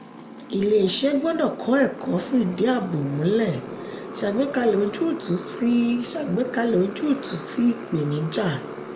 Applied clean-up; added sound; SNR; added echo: none; Motorcycle; 12 dB; reverberation time 0.8 s.